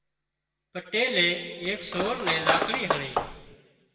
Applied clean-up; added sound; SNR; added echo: none; Cutlery, silverware; 0 dB; reverberation time 1.7 s.